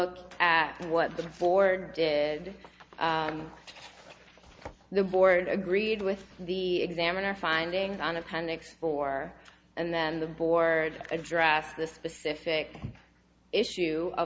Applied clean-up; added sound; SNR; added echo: none; none; none; none.